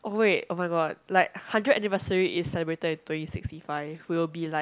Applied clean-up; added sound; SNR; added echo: none; none; none; none.